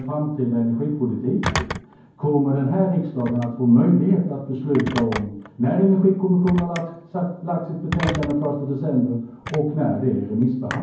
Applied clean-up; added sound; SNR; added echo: none; Telephone; 13 dB; reverberation time 0.9 s.